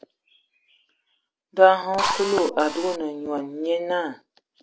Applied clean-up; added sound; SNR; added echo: none; Drill; 4 dB; none.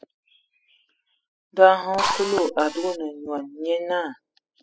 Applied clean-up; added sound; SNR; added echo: classical method spectral subtraction.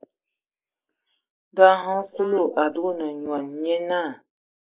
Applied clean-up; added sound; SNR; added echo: neural mask model Resemble Enhance denoiser.